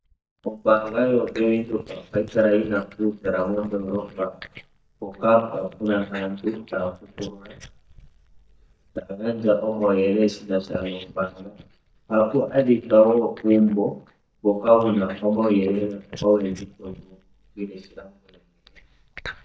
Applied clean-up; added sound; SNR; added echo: neural mask model DeepFilterNet 3.